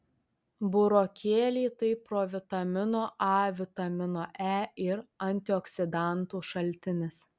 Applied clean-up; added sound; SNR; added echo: none; none; none; none.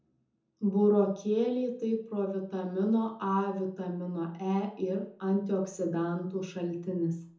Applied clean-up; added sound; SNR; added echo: none; none; none; reverberation time 0.5 s.